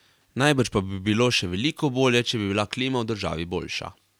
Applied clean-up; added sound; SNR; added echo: none; none; none; none.